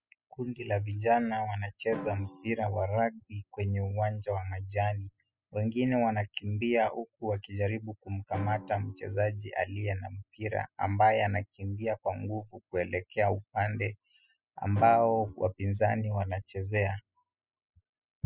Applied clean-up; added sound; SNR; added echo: classical method spectral subtraction.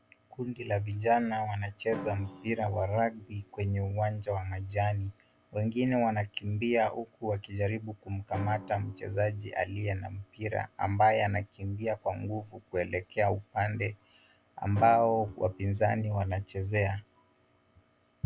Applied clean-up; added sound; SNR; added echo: none; Drum; 20 dB; none.